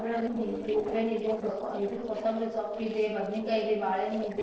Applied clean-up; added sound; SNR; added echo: neural separator model SepFormer DNS4.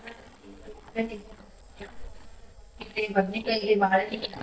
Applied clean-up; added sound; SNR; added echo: neural mask model DeepFilterNet 3.